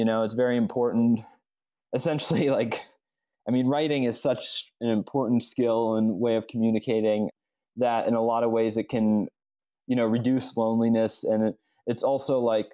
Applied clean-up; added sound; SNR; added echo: none; none; none; none.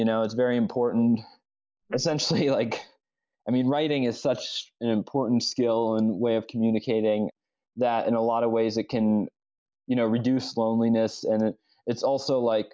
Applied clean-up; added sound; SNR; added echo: neural mask model Resemble Enhance denoiser.